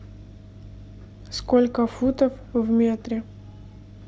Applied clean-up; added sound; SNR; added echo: none; none; none; none.